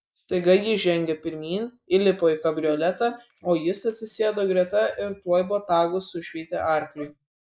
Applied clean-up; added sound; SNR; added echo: neural mask model Resemble Enhance denoiser.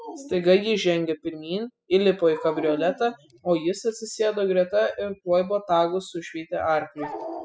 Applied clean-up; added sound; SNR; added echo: classical method spectral subtraction.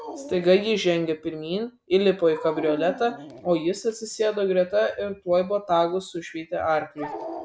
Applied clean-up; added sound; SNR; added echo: none; Dog; 16 dB; none.